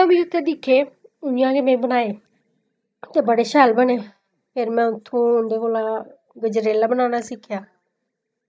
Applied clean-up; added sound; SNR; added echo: neural mask model DeepFilterNet 3.